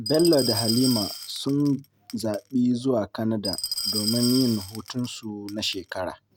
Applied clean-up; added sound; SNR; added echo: none; Glass; 7 dB; none.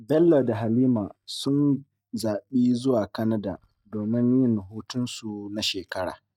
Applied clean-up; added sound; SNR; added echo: neural mask model DeepFilterNet 3.